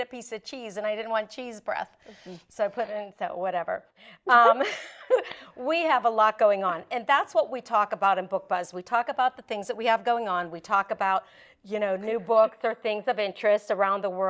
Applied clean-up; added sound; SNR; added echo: neural mask model DeepFilterNet 3.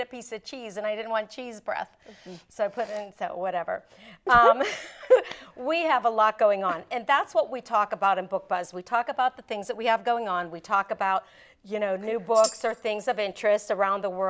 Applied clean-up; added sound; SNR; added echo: none; Tambourine; 14 dB; none.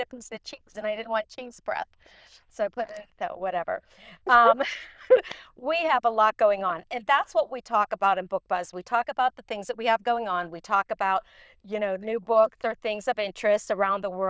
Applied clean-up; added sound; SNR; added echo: neural diffusion model UNIVERSE++.